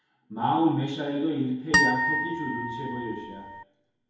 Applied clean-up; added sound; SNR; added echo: none; Harp; -2 dB; reverberation time 2.1 s.